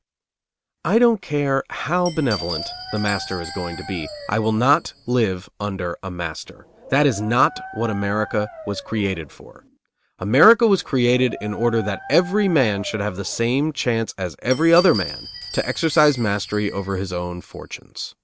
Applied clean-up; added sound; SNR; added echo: none; Glass + Dog; 15 dB; none.